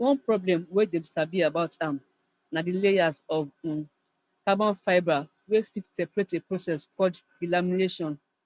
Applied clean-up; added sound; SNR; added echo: none; none; none; none.